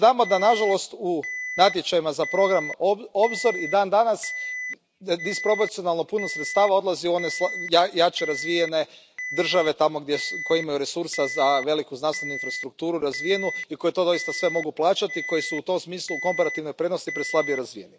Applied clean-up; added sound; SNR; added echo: none; Alarm; 10 dB; none.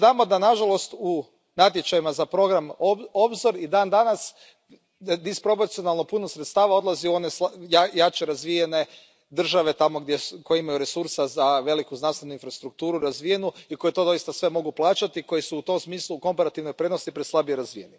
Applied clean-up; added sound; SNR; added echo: none; none; none; none.